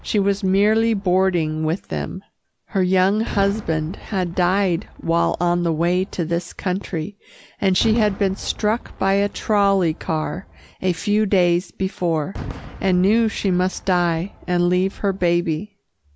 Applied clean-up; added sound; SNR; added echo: none; Fireworks; 18 dB; none.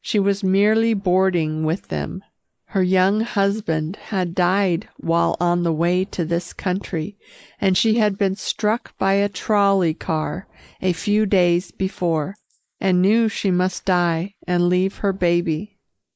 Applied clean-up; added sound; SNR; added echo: neural mask model Resemble Enhance denoiser.